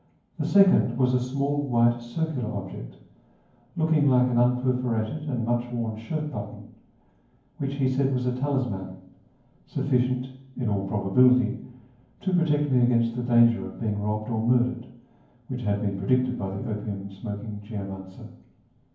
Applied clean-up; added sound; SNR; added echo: none; none; none; reverberation time 0.9 s.